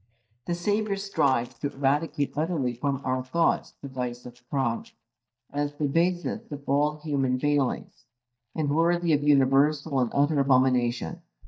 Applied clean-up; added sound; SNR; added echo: neural mask model DeepFilterNet 3.